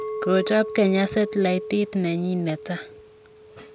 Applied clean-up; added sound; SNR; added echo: none; Chink, clink; 11 dB; none.